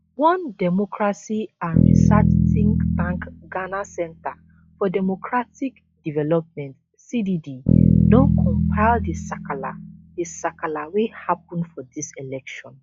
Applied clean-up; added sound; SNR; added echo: classical method log-MMSE.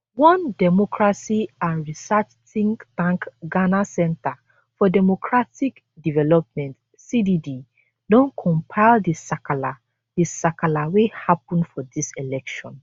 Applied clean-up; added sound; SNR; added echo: none; none; none; none.